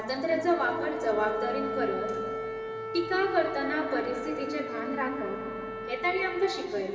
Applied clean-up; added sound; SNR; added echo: none; Wind instrument, woodwind instrument; 6 dB; reverberation time 2.6 s.